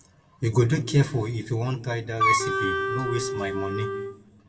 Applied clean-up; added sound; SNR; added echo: none; Wind instrument, woodwind instrument; 0 dB; reverberation time 1.1 s.